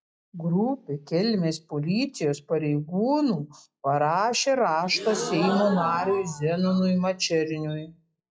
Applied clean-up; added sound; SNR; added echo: classical method log-MMSE.